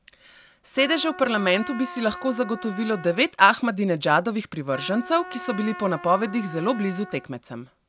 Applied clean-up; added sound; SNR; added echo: none; Trumpet; 16 dB; none.